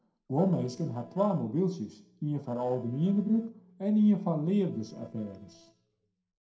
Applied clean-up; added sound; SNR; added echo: neural separator model SepFormer DNS4.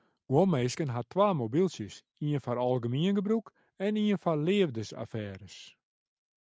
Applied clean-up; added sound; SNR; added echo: none; none; none; none.